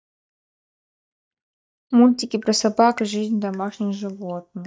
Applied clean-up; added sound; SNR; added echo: neural mask model DeepFilterNet 3.